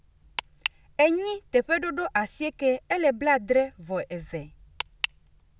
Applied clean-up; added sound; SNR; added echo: none; none; none; none.